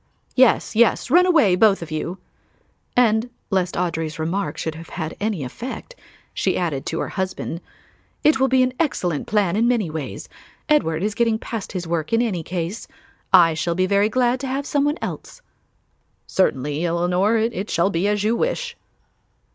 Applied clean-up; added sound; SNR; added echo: none; none; none; none.